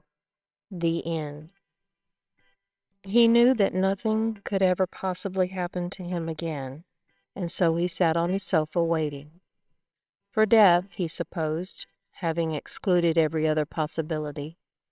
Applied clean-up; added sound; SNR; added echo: neural separator model SepFormer WHAMR!.